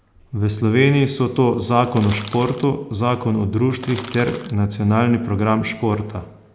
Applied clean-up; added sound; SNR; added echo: none; Crackle; 17 dB; none.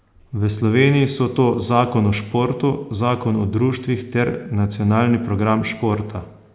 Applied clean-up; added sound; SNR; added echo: none; none; none; none.